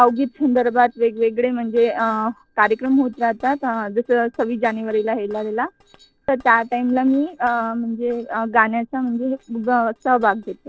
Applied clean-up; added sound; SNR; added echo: neural separator model SepFormer DNS4.